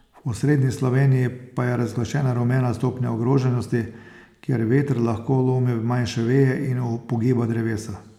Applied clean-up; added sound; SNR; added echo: none; none; none; none.